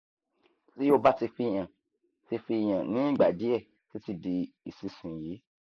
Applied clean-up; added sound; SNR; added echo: neural mask model Resemble Enhance denoiser.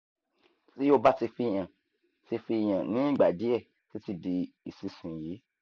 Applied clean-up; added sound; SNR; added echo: none; none; none; none.